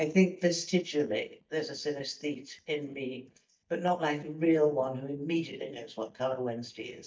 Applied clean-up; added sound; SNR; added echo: neural mask model DeepFilterNet 3.